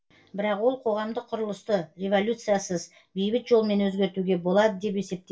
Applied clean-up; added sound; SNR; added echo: none; none; none; reverberation time 0.2 s.